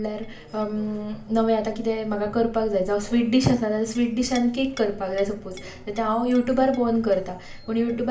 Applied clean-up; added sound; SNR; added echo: none; Chink, clink; 17 dB; reverberation time 0.4 s.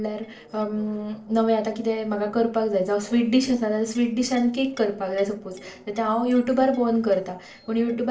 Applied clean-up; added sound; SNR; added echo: neural separator model SepFormer DNS4.